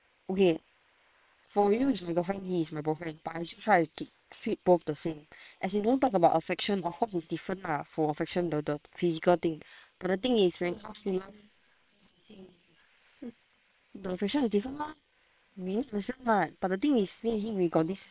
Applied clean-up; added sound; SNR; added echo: neural separator model SepFormer WHAM!.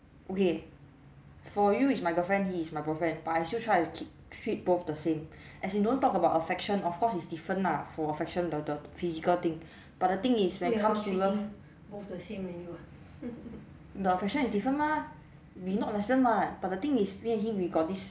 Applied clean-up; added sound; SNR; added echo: none; none; none; none.